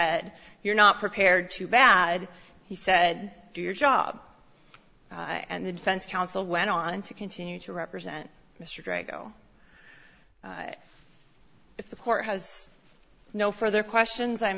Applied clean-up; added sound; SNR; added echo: none; none; none; none.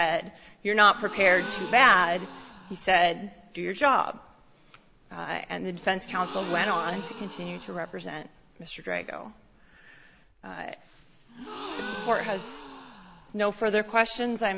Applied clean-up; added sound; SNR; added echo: none; Gasp; 14 dB; none.